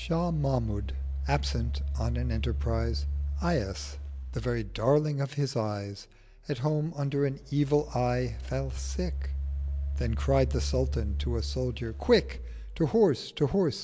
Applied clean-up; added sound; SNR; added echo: none; Engine; 4 dB; none.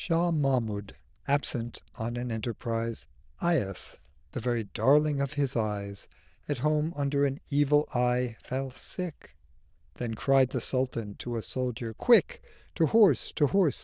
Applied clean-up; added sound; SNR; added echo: neural diffusion model UNIVERSE++.